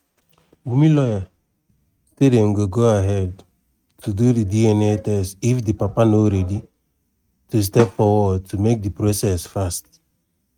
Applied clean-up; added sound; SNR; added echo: neural mask model RNNoise.